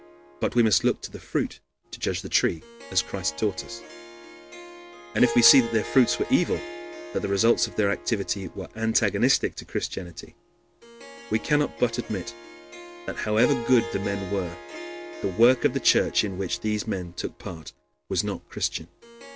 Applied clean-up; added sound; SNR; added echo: none; Harp; 13 dB; none.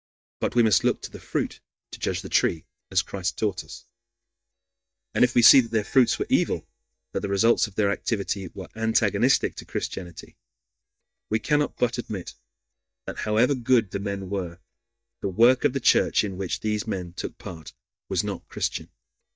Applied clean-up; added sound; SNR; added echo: neural mask model DeepFilterNet 3.